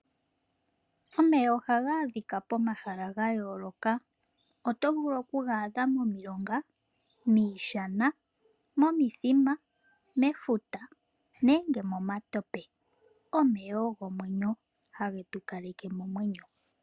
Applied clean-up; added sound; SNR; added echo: none; none; none; none.